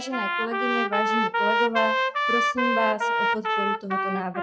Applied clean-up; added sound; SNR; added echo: classical method log-MMSE.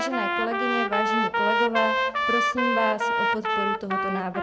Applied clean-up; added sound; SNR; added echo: none; Trumpet; -4 dB; none.